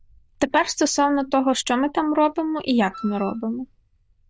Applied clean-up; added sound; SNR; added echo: neural diffusion model UNIVERSE++.